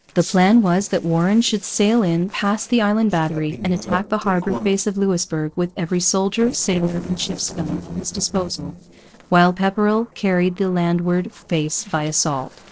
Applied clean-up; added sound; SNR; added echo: neural separator model SepFormer DNS4.